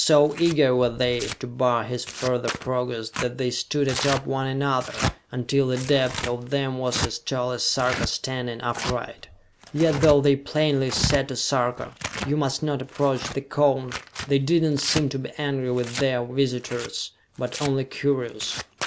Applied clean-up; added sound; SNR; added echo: none; Tearing; 10 dB; none.